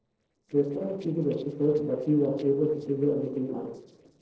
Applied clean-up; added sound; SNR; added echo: neural separator model SepFormer DNS4.